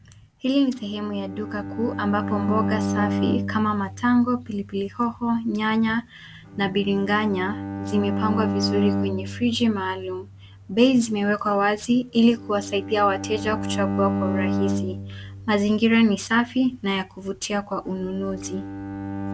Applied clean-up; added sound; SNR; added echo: none; Bowed string instrument; 6 dB; none.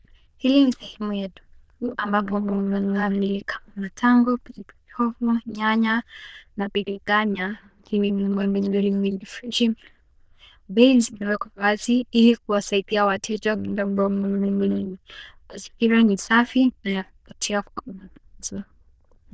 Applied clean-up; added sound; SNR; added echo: neural diffusion model UNIVERSE++.